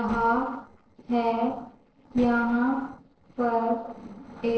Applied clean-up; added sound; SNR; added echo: neural separator model SepFormer DNS4.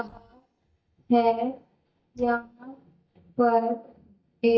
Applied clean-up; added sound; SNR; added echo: neural mask model DeepFilterNet 3.